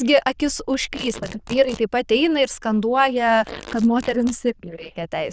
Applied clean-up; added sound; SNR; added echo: neural diffusion model UNIVERSE++.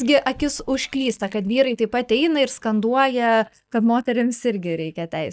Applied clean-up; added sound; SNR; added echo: neural mask model DeepFilterNet 3.